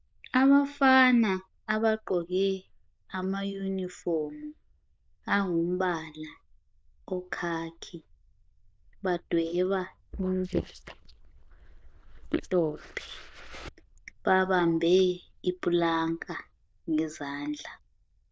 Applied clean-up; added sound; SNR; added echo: neural diffusion model UNIVERSE++.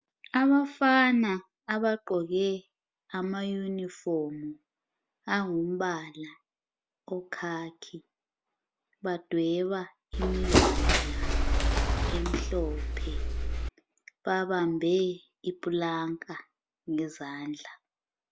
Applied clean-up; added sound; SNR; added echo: none; Bird; -5 dB; none.